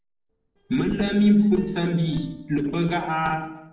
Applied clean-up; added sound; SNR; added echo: neural separator model SepFormer DNS4.